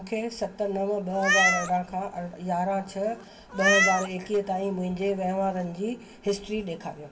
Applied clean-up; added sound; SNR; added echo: none; Meow; 1 dB; reverberation time 2.0 s.